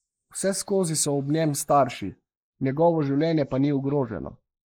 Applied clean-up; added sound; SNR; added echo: neural mask model Resemble Enhance denoiser.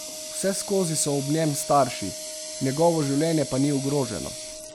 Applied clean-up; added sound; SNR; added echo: none; Water tap, faucet + Wind instrument, woodwind instrument; 10 dB; none.